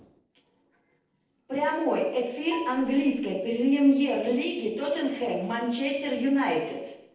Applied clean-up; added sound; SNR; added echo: neural separator model SepFormer DNS4.